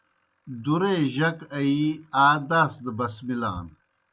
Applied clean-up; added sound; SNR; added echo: none; none; none; none.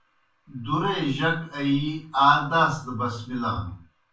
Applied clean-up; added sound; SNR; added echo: none; none; none; reverberation time 0.3 s.